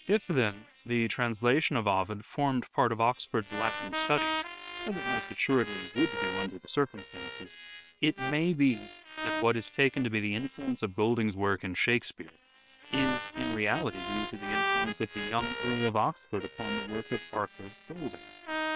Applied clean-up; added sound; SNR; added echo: neural separator model SepFormer WHAM!.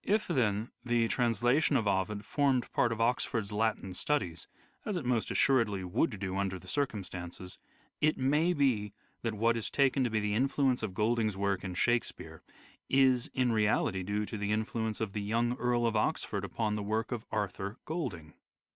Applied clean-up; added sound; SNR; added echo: none; none; none; none.